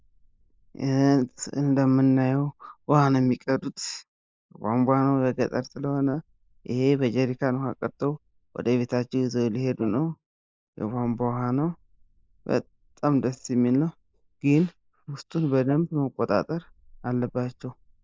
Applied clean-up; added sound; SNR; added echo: neural mask model Resemble Enhance denoiser.